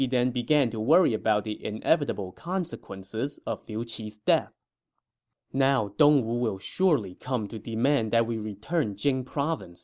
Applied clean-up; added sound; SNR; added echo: none; none; none; none.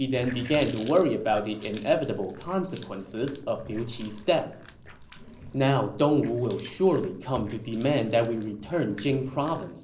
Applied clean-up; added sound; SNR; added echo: none; Water tap, faucet; 16 dB; reverberation time 0.5 s.